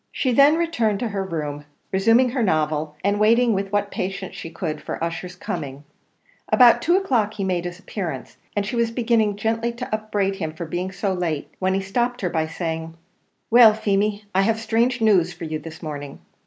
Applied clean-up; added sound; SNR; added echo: none; none; none; none.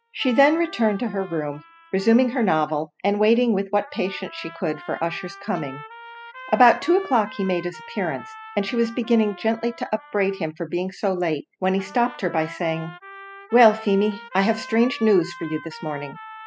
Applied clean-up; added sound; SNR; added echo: classical method spectral subtraction.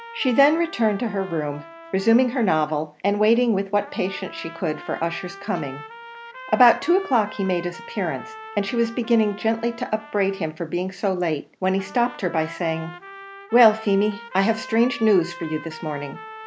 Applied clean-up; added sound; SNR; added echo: none; Trumpet; 17 dB; none.